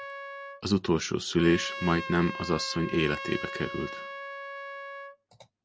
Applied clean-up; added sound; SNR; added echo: none; Trumpet; 10 dB; none.